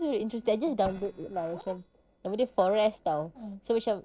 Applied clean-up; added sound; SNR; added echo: neural separator model SepFormer DNS4.